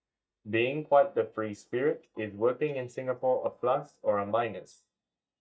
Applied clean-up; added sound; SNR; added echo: neural mask model DeepFilterNet 3.